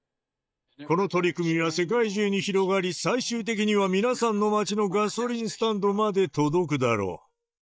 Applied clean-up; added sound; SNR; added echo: neural mask model DeepFilterNet 3.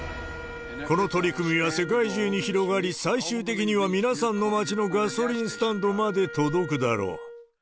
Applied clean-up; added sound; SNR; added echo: none; Wind instrument, woodwind instrument; 14 dB; none.